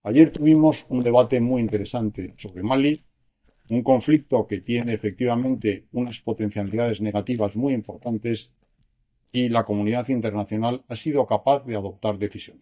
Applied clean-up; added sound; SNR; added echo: neural mask model DeepFilterNet 3.